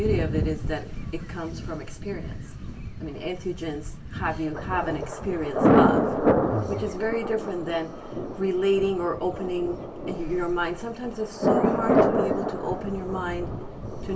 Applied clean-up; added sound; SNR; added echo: none; Thunder; -2 dB; reverberation time 0.2 s.